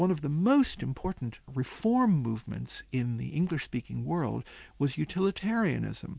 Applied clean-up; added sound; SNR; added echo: none; none; none; none.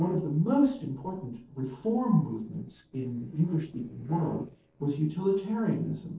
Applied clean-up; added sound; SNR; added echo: neural separator model SepFormer DNS4.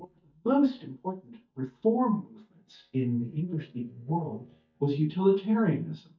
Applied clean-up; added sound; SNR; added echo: neural mask model DeepFilterNet 3.